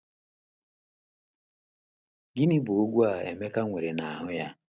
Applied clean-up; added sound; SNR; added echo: none; none; none; none.